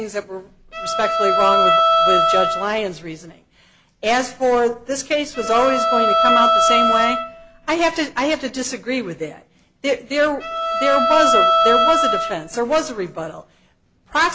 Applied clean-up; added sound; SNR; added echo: none; Bowed string instrument; -4 dB; none.